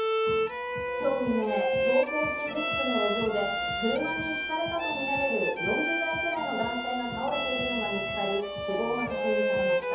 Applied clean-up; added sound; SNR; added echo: none; Bowed string instrument; -1 dB; reverberation time 0.8 s.